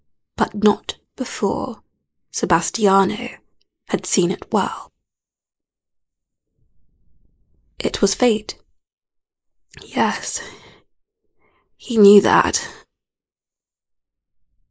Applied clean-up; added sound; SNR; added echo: neural mask model Resemble Enhance denoiser.